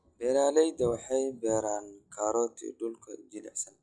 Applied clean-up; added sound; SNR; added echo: classical method log-MMSE.